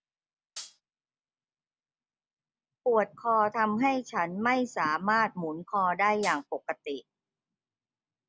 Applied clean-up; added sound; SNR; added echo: none; Hi-hat; 13 dB; none.